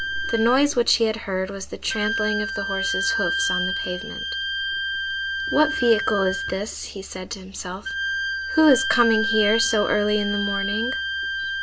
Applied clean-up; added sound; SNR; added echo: none; Wind instrument, woodwind instrument; 3 dB; none.